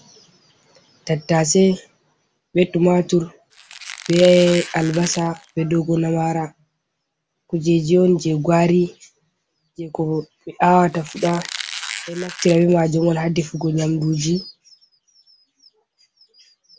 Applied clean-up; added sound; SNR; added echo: none; Squeak; 12 dB; none.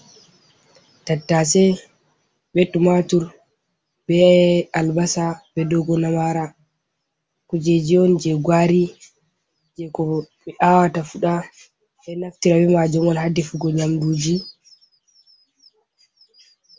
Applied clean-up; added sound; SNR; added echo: none; none; none; none.